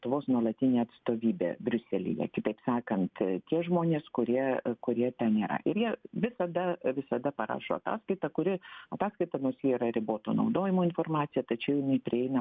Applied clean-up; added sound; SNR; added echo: none; none; none; none.